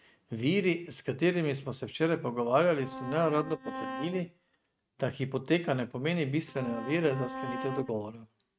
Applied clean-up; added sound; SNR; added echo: neural mask model RNNoise.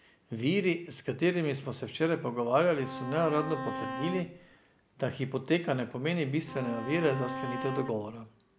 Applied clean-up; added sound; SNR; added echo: none; Bowed string instrument; 7 dB; none.